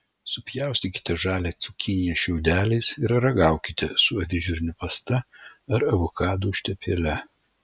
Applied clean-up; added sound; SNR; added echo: none; none; none; none.